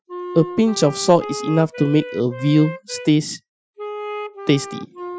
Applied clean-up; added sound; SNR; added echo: classical method Wiener filter.